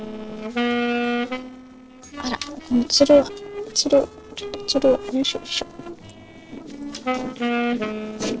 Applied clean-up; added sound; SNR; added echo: neural separator model SepFormer DNS4.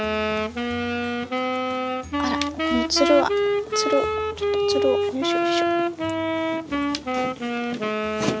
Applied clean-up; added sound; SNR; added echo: none; Wind instrument, woodwind instrument; -4 dB; none.